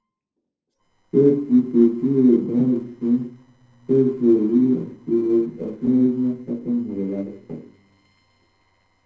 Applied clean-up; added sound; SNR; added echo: neural separator model SepFormer DNS4.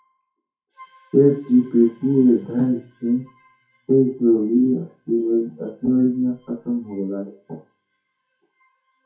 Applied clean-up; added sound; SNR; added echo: classical method WPE with log-MMSE.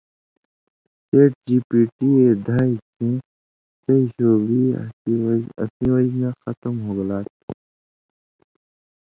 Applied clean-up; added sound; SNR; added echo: none; none; none; none.